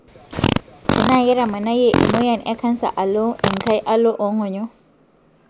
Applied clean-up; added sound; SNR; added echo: none; Fart; 3 dB; none.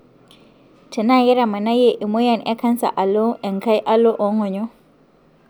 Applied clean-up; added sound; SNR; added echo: none; none; none; none.